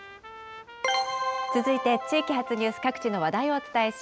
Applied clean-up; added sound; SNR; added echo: none; Trumpet; 15 dB; none.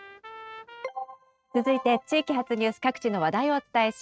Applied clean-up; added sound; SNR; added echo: neural mask model RNNoise.